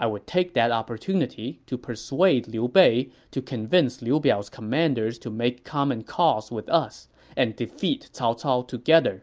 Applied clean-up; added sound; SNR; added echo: none; none; none; none.